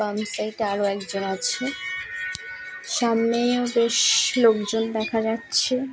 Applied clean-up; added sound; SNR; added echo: none; none; none; none.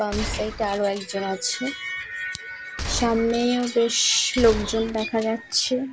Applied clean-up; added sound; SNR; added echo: none; Gunshot, gunfire; 10 dB; none.